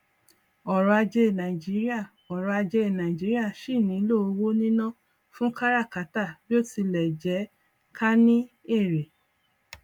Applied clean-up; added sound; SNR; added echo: none; none; none; none.